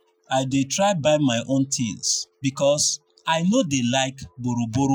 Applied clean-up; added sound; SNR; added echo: classical method Wiener filter.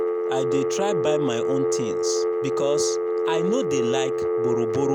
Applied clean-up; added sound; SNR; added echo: none; Telephone; -5 dB; none.